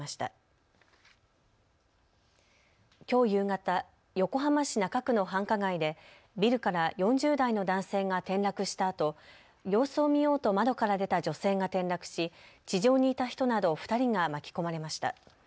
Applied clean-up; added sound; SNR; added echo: none; none; none; none.